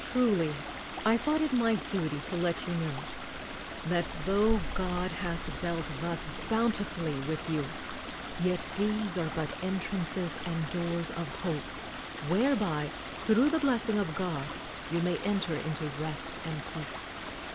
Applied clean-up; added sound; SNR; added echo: none; Stream; 6 dB; none.